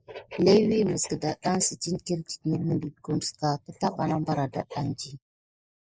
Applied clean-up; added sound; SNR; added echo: neural mask model Resemble Enhance denoiser.